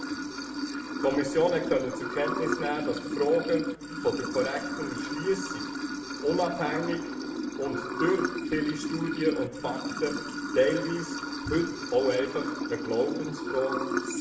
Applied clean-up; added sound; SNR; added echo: none; Sink (filling or washing) / Water; 3 dB; reverberation time 0.9 s.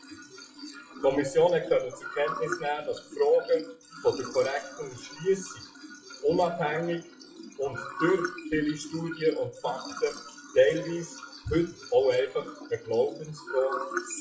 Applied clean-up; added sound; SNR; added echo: classical method WPE with log-MMSE.